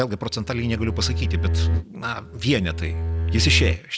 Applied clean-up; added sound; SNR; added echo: none; Bowed string instrument; -1 dB; none.